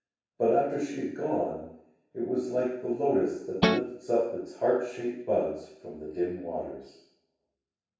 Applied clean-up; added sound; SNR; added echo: none; Guitar; -4 dB; reverberation time 0.7 s.